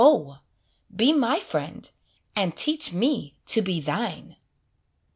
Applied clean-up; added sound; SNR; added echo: none; none; none; none.